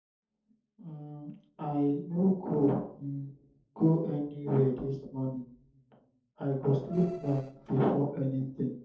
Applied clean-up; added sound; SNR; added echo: neural separator model SepFormer DNS4.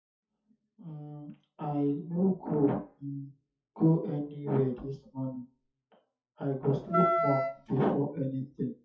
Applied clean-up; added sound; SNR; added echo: classical method WPE with log-MMSE.